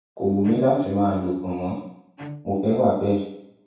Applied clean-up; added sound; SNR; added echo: none; Bowed string instrument; 20 dB; reverberation time 0.7 s.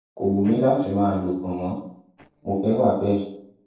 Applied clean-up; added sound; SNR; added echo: neural separator model SepFormer DNS4.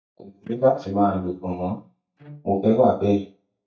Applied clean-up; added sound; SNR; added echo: neural mask model DeepFilterNet 3.